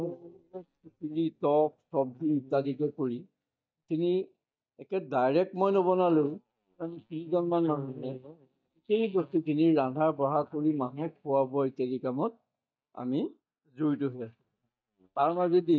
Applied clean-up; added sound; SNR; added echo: neural mask model DeepFilterNet 3.